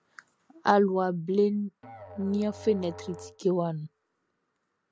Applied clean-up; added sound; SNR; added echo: none; Musical instrument; 17 dB; none.